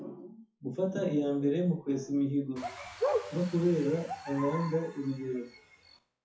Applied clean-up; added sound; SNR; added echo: classical method WPE with log-MMSE.